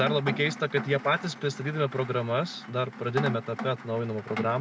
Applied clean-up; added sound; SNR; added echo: none; Rain; 9 dB; none.